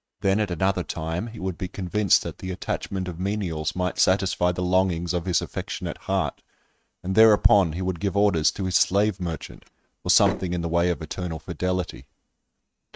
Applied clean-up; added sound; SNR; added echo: neural mask model RNNoise.